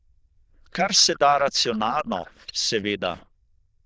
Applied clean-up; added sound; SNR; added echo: neural diffusion model UNIVERSE++.